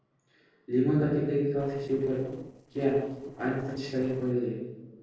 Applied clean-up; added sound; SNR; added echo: neural separator model SepFormer DNS4.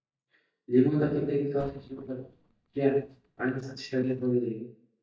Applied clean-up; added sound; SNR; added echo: neural mask model DeepFilterNet 3.